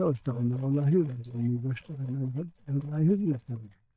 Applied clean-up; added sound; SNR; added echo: neural mask model DeepFilterNet 3.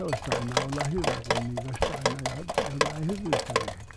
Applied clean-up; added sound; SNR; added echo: none; Drip; -3 dB; none.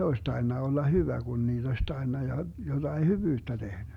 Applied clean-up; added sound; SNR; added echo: none; none; none; none.